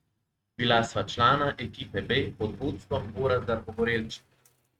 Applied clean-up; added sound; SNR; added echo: neural mask model RNNoise.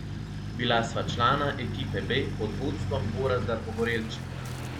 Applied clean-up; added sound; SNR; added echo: none; Truck; 3 dB; none.